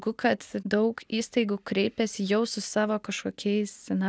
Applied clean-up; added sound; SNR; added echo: none; none; none; none.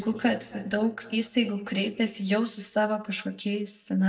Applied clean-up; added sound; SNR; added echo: neural mask model DeepFilterNet 3.